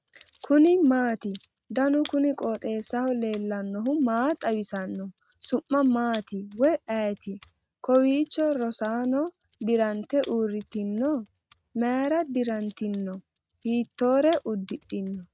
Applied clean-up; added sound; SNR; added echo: neural mask model RNNoise.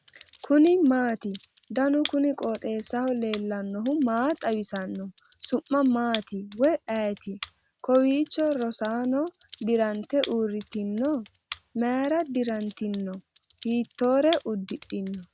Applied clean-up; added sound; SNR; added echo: none; Computer keyboard; 12 dB; none.